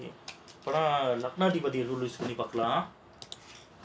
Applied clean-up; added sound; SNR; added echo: none; none; none; none.